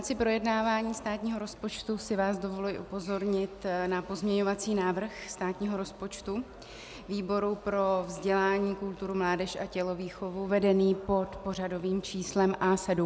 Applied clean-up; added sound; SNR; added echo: none; none; none; none.